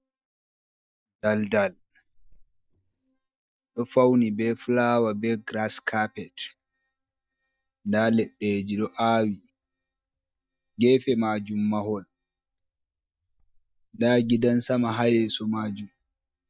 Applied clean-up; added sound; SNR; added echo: neural mask model DeepFilterNet 3.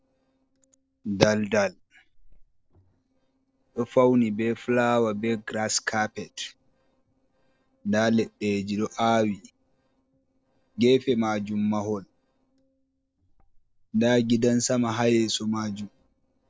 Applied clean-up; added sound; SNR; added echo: neural separator model SepFormer DNS4.